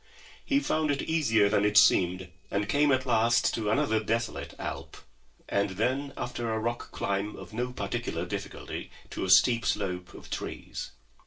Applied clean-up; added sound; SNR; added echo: neural separator model SepFormer DNS4.